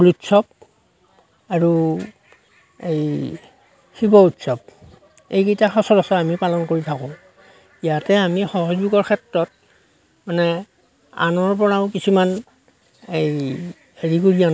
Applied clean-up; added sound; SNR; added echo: none; none; none; none.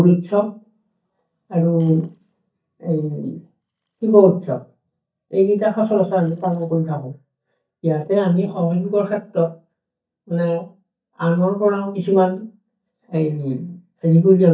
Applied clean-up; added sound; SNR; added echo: neural mask model DeepFilterNet 3.